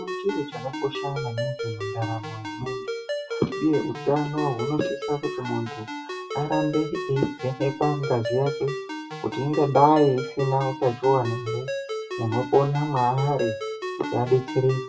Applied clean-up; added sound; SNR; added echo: classical method WPE with log-MMSE.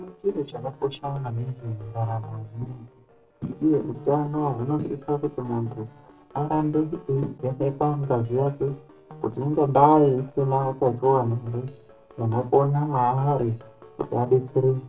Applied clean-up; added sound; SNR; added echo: neural separator model SepFormer DNS4.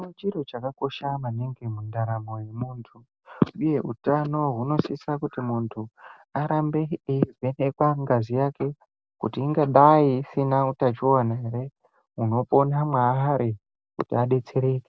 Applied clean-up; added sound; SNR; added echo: none; none; none; none.